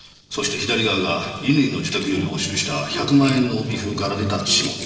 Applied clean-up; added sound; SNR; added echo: neural separator model SepFormer DNS4.